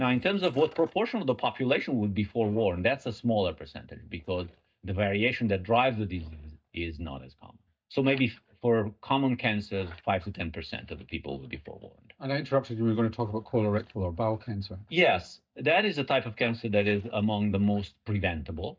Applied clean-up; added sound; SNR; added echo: neural mask model DeepFilterNet 3.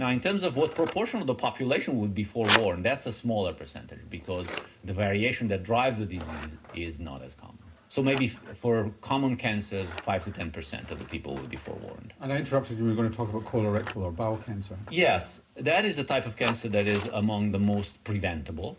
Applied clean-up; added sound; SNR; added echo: none; Scissors; 11 dB; reverberation time 0.2 s.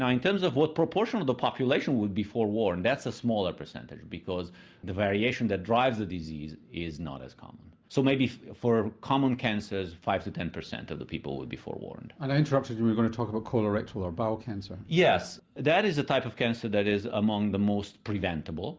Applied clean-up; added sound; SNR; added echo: none; none; none; none.